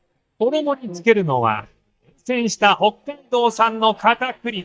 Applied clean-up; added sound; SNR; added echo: neural mask model DeepFilterNet 3.